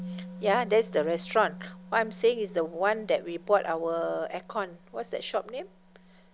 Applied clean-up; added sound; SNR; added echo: none; Musical instrument; 16 dB; none.